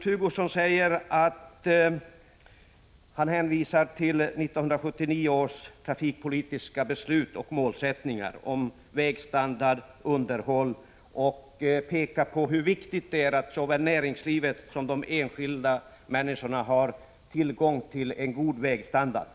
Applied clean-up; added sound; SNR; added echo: none; none; none; none.